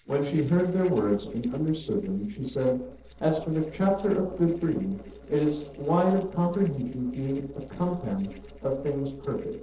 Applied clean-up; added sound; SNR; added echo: neural separator model SepFormer DNS4.